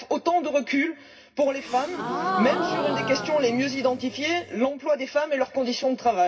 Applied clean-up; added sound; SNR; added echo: none; Gasp; 5 dB; reverberation time 0.4 s.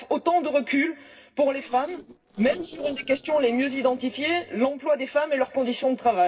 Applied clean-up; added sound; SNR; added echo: neural separator model SepFormer DNS4.